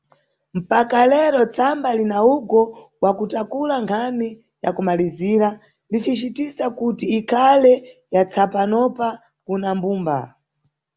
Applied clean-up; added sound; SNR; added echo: none; none; none; none.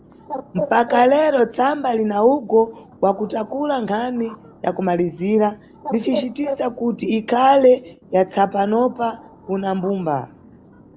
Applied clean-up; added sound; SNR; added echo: none; Bird; 15 dB; none.